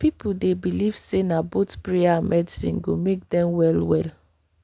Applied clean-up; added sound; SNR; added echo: none; none; none; none.